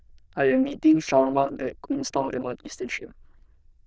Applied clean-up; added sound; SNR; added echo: neural diffusion model UNIVERSE++.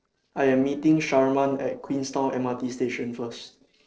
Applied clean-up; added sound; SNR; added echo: neural separator model SepFormer DNS4.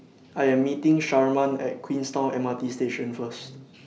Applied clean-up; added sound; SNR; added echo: none; none; none; none.